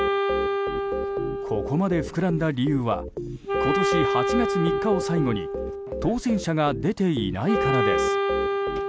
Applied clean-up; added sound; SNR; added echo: none; Wind instrument, woodwind instrument; 1 dB; none.